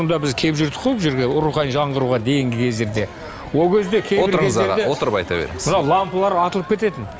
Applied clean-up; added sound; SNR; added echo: none; Crowd; 16 dB; none.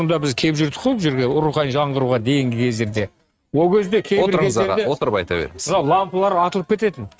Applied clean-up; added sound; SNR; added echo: neural mask model RNNoise.